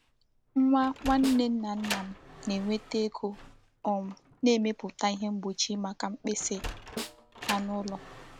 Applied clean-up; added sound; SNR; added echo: none; Sliding door + Snare drum; 12 dB; none.